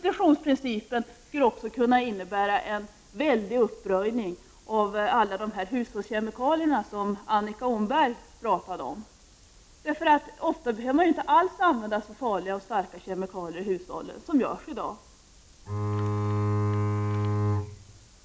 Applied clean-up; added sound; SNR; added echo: none; Bowed string instrument; -1 dB; none.